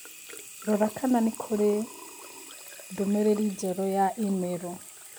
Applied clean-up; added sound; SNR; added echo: none; Sink (filling or washing) / Water tap, faucet; 16 dB; none.